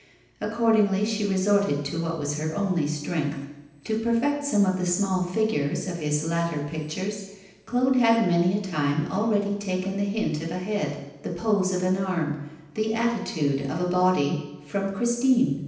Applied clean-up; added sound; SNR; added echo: none; none; none; reverberation time 0.9 s.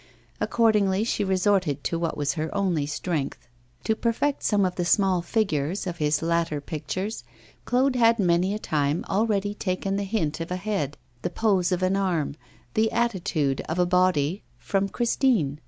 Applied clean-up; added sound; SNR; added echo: none; none; none; none.